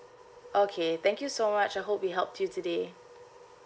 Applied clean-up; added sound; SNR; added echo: none; none; none; none.